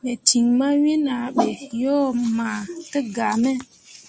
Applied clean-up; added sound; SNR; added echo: none; none; none; none.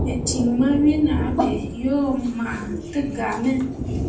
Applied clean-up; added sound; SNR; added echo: none; Thunder; 6 dB; reverberation time 0.6 s.